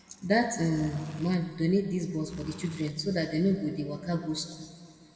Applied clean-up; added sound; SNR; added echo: none; Zipper (clothing); 17 dB; reverberation time 2.0 s.